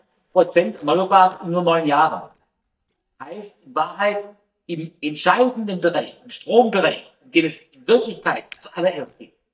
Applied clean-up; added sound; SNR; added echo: neural mask model DeepFilterNet 3.